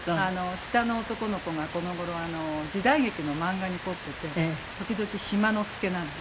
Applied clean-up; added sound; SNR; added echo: none; Rain; 10 dB; none.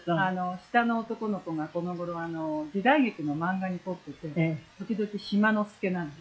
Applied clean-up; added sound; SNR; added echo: classical method log-MMSE.